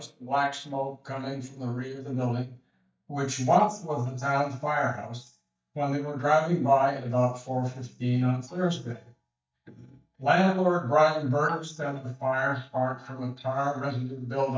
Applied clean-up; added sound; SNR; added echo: neural mask model DeepFilterNet 3.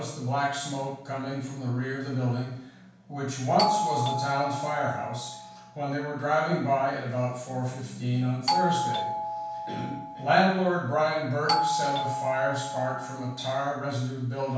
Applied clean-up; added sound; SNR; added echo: none; Doorbell; 2 dB; reverberation time 0.7 s.